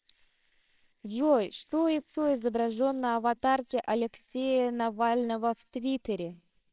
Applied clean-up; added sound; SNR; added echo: neural separator model SepFormer WHAMR!.